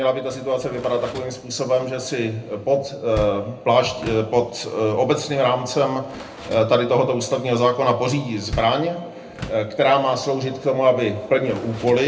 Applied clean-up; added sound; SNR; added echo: none; Door; 18 dB; reverberation time 0.3 s.